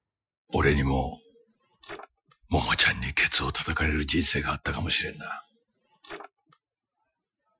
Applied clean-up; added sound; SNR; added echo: classical method Wiener filter.